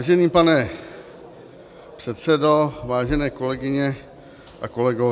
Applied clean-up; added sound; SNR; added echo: none; none; none; none.